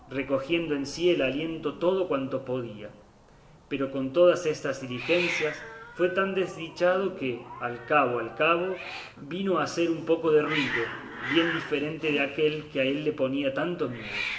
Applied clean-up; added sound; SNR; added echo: none; Hiss; 12 dB; reverberation time 0.9 s.